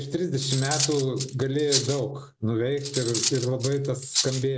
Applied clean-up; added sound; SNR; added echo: none; Cutlery, silverware; 4 dB; none.